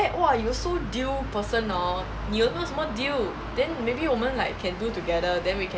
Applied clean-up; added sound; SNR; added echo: none; none; none; none.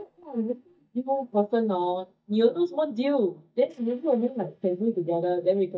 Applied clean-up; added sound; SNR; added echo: neural mask model DeepFilterNet 3.